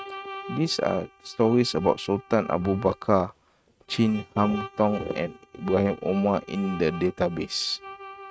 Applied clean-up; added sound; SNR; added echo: neural mask model RNNoise.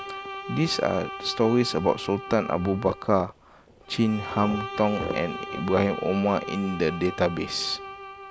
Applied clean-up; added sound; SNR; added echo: none; Bowed string instrument; 11 dB; none.